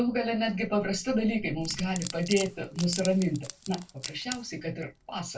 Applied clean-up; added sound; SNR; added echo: none; Wood; 12 dB; reverberation time 0.1 s.